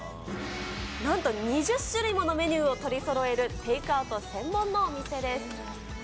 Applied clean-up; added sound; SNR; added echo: none; Engine; 19 dB; none.